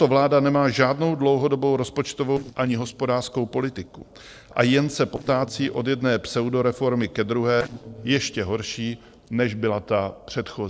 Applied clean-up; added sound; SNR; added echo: neural separator model SepFormer DNS4.